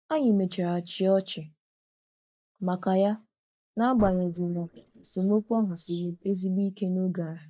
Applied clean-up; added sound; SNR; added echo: neural mask model DeepFilterNet 3.